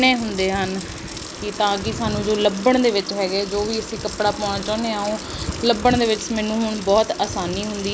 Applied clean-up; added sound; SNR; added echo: none; Water tap, faucet; 16 dB; none.